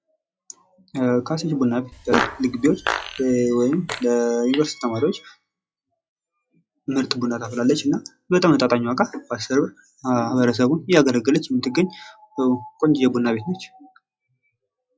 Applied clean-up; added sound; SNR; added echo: classical method log-MMSE.